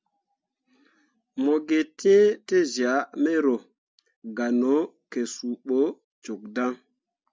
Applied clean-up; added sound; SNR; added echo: none; none; none; none.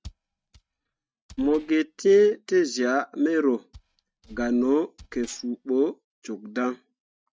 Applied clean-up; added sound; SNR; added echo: neural mask model RNNoise.